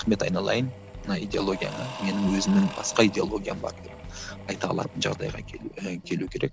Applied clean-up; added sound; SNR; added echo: none; Engine / Drill / Mechanisms; 15 dB; none.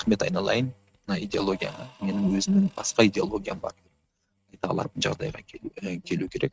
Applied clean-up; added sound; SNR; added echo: neural mask model RNNoise.